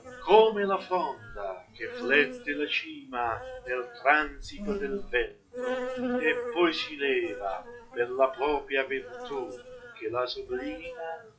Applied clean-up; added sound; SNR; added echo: classical method log-MMSE.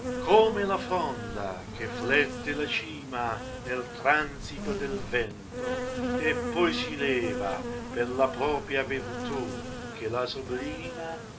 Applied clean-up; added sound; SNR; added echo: none; Insect; 6 dB; none.